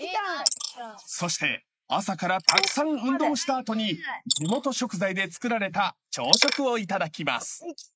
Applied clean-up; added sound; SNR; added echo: neural mask model Resemble Enhance denoiser.